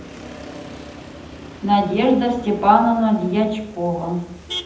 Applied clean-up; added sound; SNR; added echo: none; Motor vehicle (road); 15 dB; reverberation time 0.8 s.